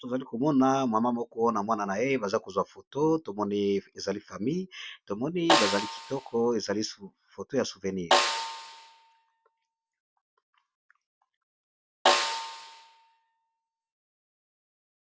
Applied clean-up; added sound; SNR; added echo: none; Snare drum; 0 dB; none.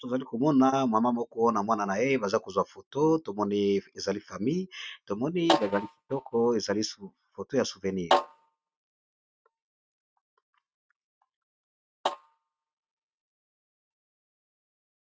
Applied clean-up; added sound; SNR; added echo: neural mask model RNNoise.